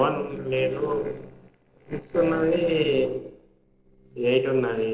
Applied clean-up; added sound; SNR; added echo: neural separator model SepFormer DNS4.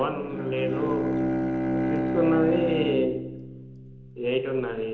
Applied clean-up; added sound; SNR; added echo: none; Bowed string instrument; 0 dB; reverberation time 0.9 s.